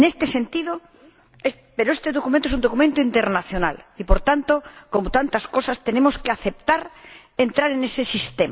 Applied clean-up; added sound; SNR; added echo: none; none; none; none.